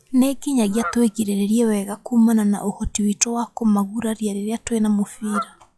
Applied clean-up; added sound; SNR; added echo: classical method log-MMSE.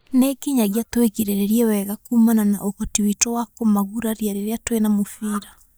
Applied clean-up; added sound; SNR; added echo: neural mask model DeepFilterNet 3.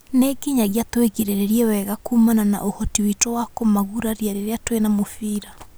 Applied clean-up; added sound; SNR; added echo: none; none; none; none.